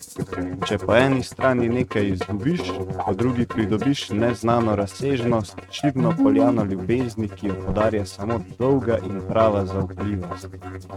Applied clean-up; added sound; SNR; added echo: neural mask model RNNoise.